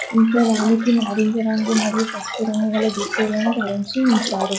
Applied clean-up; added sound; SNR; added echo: classical method log-MMSE.